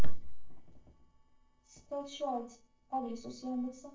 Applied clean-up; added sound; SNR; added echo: neural separator model SepFormer DNS4.